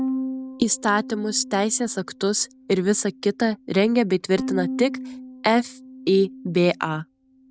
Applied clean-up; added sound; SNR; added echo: none; Bowed string instrument; 11 dB; none.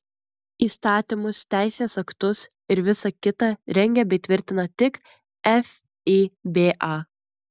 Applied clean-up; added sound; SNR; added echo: none; none; none; none.